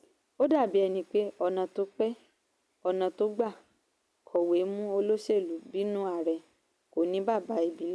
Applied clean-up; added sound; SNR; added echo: none; none; none; none.